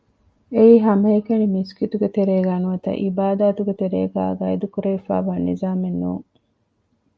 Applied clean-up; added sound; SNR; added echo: none; none; none; none.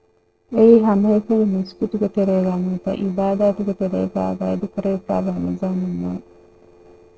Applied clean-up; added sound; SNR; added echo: neural separator model SepFormer DNS4.